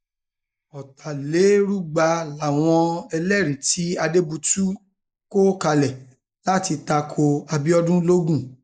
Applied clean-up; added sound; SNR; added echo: neural mask model Resemble Enhance denoiser.